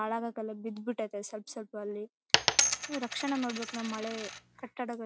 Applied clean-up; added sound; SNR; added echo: none; Coin (dropping); -5 dB; none.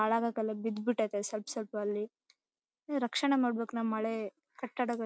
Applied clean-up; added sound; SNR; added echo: none; none; none; none.